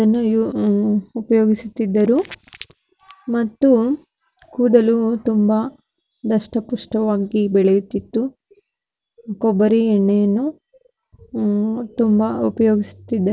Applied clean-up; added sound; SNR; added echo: none; none; none; none.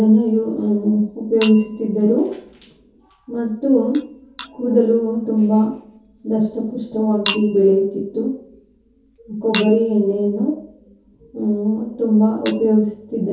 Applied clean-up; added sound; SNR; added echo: none; Chink, clink; 18 dB; reverberation time 0.6 s.